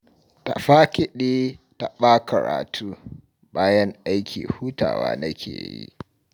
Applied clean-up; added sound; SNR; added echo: none; none; none; none.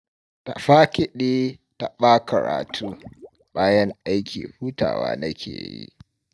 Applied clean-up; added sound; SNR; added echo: neural mask model DeepFilterNet 3.